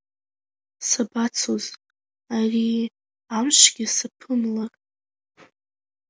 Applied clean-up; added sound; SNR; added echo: none; none; none; none.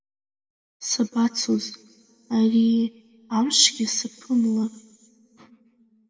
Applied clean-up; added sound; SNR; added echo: none; none; none; reverberation time 1.6 s.